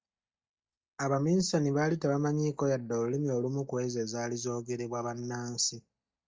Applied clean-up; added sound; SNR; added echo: neural mask model DeepFilterNet 3.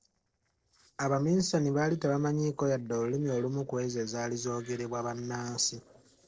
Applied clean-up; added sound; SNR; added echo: neural separator model SepFormer DNS4.